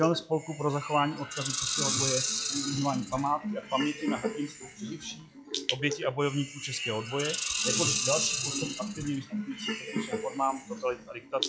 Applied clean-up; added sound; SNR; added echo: classical method log-MMSE.